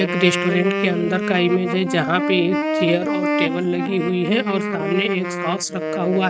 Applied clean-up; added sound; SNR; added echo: neural mask model RNNoise.